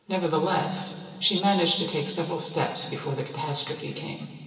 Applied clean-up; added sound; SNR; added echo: none; none; none; reverberation time 2.7 s.